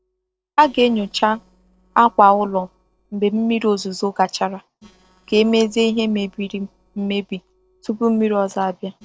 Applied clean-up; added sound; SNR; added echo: neural separator model SepFormer DNS4.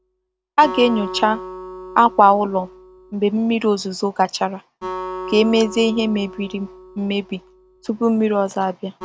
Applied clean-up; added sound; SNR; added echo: none; Acoustic guitar; 14 dB; none.